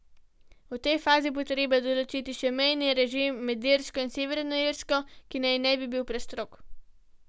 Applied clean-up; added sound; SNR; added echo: none; none; none; none.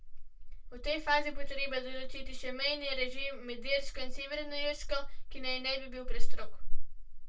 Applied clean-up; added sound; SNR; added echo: none; none; none; reverberation time 0.2 s.